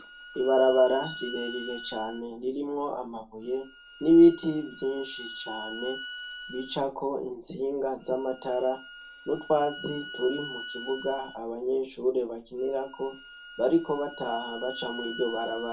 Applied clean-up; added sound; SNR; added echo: none; Bowed string instrument; 13 dB; reverberation time 0.2 s.